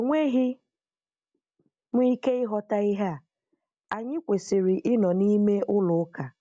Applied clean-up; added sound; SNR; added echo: none; none; none; none.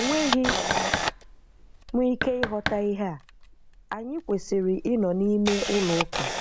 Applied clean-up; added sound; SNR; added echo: none; Camera + Knock; 4 dB; none.